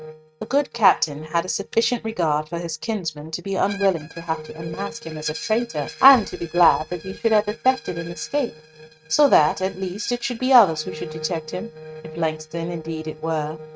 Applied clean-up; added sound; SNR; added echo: neural mask model RNNoise.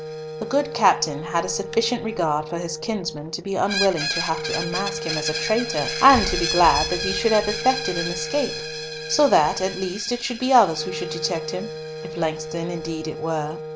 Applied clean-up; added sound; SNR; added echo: none; Screech + Wind instrument, woodwind instrument; 7 dB; none.